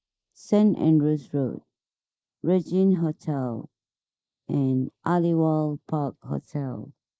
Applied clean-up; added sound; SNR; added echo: neural mask model Resemble Enhance denoiser.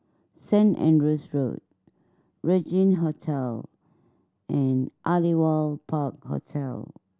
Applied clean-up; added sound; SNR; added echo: none; none; none; none.